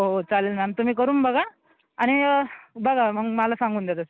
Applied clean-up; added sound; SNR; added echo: none; none; none; none.